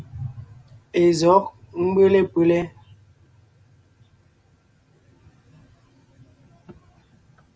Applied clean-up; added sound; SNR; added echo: none; none; none; none.